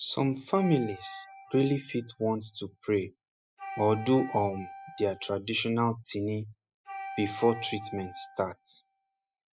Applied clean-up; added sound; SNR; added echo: classical method spectral subtraction.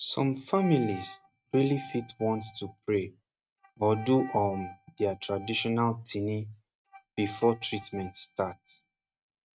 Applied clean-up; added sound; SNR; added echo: neural mask model RNNoise.